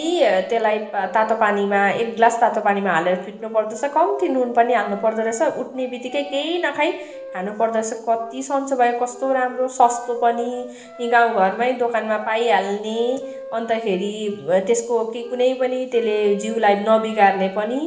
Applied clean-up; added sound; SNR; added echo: neural separator model SepFormer DNS4.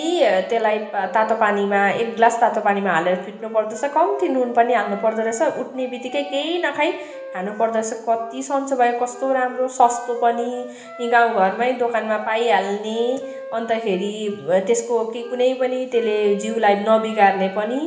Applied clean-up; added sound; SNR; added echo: none; Wind instrument, woodwind instrument; 18 dB; reverberation time 1.0 s.